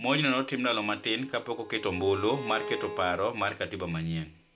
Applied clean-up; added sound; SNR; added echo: none; Bowed string instrument; 13 dB; none.